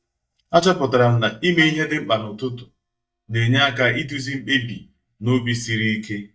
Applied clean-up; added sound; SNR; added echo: neural mask model DeepFilterNet 3.